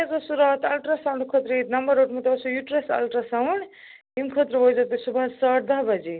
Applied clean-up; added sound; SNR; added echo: none; none; none; none.